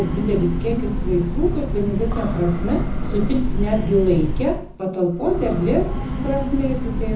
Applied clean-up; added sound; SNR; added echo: none; Train / Breathing; 1 dB; reverberation time 0.5 s.